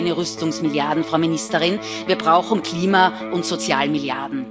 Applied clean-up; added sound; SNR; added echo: none; Electric guitar; 11 dB; none.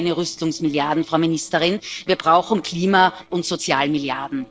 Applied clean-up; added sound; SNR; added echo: neural separator model SepFormer DNS4.